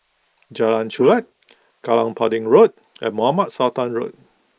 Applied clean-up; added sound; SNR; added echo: neural mask model Resemble Enhance denoiser.